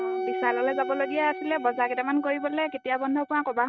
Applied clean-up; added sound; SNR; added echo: neural mask model RNNoise.